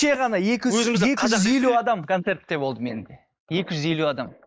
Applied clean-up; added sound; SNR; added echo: neural mask model Resemble Enhance denoiser.